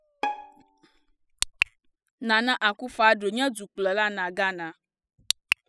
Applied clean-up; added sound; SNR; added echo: classical method spectral subtraction.